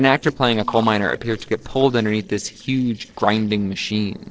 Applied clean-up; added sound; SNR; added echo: neural separator model SepFormer DNS4.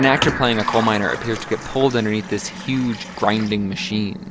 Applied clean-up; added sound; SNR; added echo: none; Liquid; 11 dB; none.